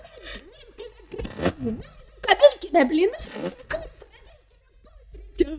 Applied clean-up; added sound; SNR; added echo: neural mask model DeepFilterNet 3.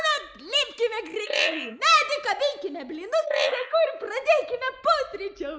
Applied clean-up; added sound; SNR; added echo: neural mask model Resemble Enhance denoiser.